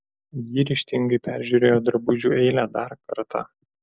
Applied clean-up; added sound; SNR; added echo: none; none; none; none.